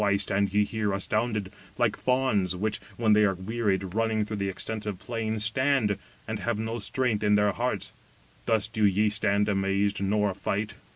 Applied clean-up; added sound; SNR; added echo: none; none; none; none.